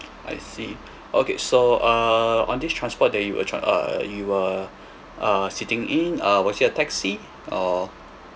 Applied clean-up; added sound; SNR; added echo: none; none; none; none.